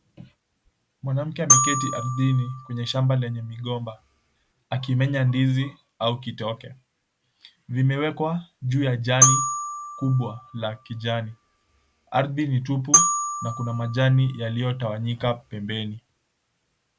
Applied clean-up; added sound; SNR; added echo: none; Glockenspiel; 0 dB; none.